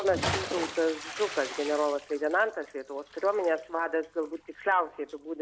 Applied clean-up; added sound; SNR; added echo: none; Bathtub (filling or washing) / Splash, splatter; 10 dB; none.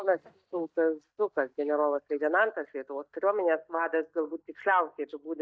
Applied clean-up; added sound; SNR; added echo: neural mask model DeepFilterNet 3.